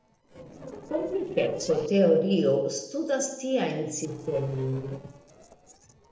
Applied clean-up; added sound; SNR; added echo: neural separator model SepFormer DNS4.